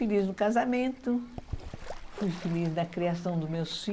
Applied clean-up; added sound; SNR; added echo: none; Bird / Fowl; 14 dB; none.